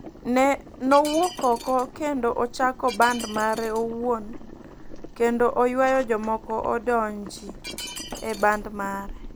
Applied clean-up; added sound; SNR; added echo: none; Shatter + Boiling; 14 dB; none.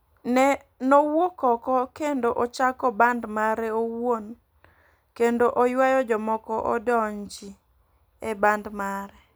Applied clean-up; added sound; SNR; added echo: none; none; none; none.